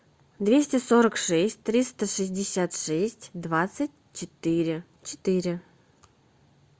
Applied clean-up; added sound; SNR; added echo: none; none; none; none.